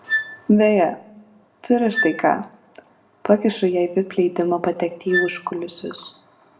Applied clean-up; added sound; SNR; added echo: none; Wind instrument, woodwind instrument; 8 dB; reverberation time 0.5 s.